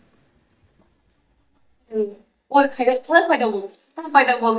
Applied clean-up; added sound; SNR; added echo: neural mask model DeepFilterNet 3.